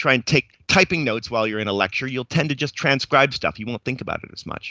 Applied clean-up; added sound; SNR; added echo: none; none; none; none.